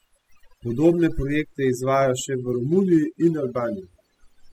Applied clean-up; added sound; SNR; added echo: classical method spectral subtraction.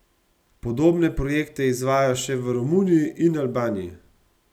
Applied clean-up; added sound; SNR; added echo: none; none; none; none.